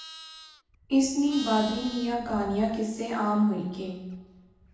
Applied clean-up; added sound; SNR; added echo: none; Livestock, farm animals, working animals; 17 dB; reverberation time 0.9 s.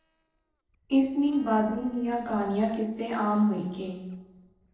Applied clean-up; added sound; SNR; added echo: neural separator model SepFormer DNS4.